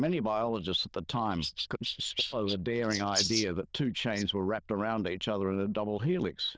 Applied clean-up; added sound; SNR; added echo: neural diffusion model UNIVERSE++.